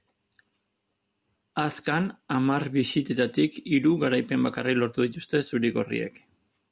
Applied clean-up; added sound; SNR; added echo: none; none; none; none.